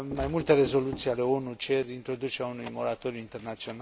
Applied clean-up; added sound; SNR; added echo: none; Knock + Slam / Train; 15 dB; none.